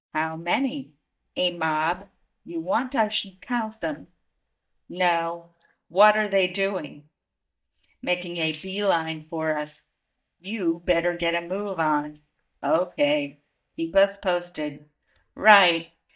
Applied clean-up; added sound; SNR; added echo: neural mask model DeepFilterNet 3.